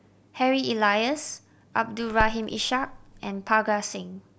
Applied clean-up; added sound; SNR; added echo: none; Crackle; 12 dB; none.